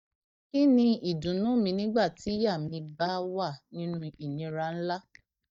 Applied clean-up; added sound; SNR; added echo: neural mask model DeepFilterNet 3.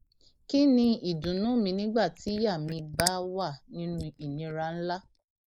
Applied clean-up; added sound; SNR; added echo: neural mask model Resemble Enhance denoiser.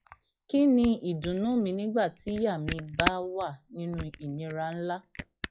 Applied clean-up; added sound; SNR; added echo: classical method log-MMSE.